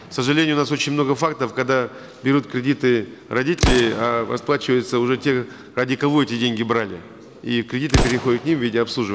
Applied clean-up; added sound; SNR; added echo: none; Explosion; 9 dB; none.